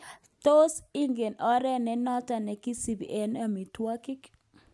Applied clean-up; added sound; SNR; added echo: none; none; none; none.